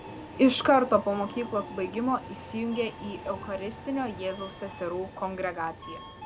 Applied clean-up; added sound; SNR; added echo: none; Subway, metro, underground; 14 dB; none.